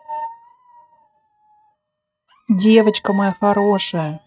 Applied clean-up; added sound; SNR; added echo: neural mask model RNNoise.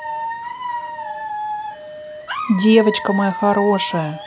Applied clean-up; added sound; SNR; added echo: none; Alarm / Dog; 7 dB; none.